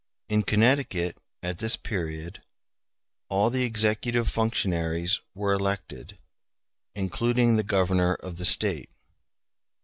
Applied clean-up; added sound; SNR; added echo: none; none; none; none.